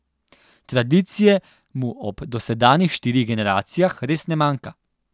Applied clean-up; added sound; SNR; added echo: none; none; none; none.